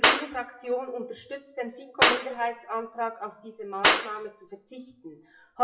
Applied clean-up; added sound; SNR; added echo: classical method WPE with log-MMSE.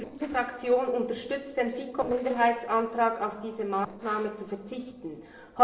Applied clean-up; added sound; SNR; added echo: neural separator model SepFormer DNS4.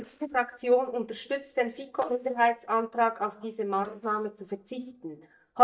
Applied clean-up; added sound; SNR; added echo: neural mask model DeepFilterNet 3.